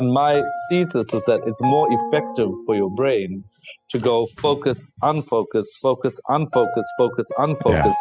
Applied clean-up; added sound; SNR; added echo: classical method spectral subtraction.